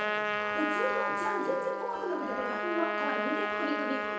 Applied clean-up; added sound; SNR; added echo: none; Trumpet; -2 dB; reverberation time 0.9 s.